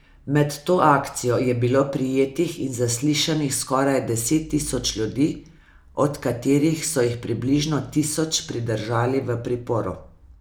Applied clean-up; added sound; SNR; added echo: none; none; none; none.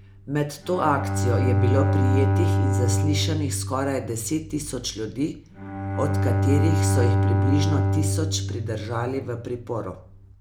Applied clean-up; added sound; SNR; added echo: none; Bowed string instrument; -4 dB; none.